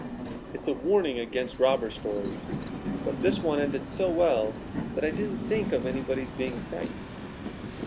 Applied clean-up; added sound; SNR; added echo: none; Train; 6 dB; none.